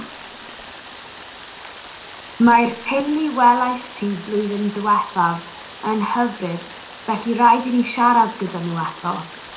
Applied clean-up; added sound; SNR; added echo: none; Rain; 17 dB; reverberation time 0.7 s.